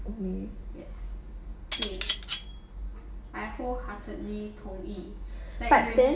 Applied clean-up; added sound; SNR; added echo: none; Cutlery, silverware; -4 dB; reverberation time 1.2 s.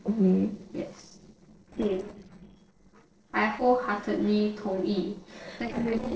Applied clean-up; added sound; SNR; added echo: neural separator model SepFormer DNS4.